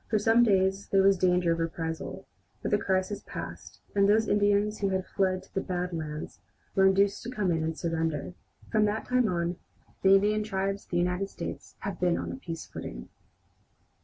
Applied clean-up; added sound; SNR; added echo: none; none; none; none.